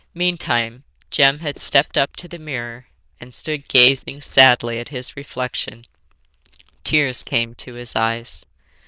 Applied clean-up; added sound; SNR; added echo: neural diffusion model UNIVERSE++.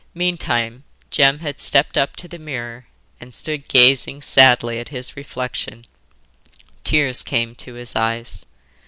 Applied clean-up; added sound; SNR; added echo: none; none; none; none.